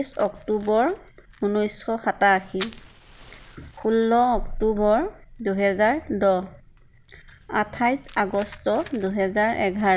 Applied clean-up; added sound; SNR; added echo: none; Fire; 16 dB; none.